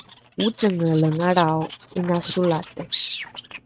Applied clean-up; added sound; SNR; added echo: neural mask model RNNoise.